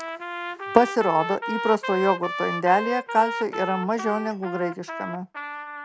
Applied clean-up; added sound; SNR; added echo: none; Trumpet; 7 dB; none.